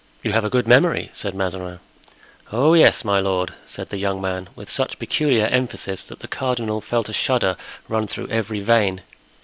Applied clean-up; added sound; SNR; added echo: none; none; none; none.